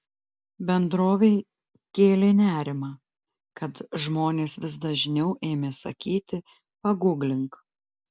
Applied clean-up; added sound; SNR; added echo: none; none; none; none.